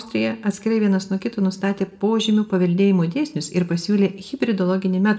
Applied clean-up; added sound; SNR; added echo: none; none; none; reverberation time 0.5 s.